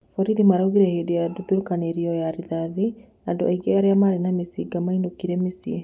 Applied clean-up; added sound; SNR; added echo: none; none; none; none.